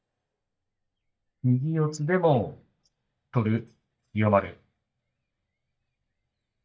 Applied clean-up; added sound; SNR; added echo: neural mask model DeepFilterNet 3.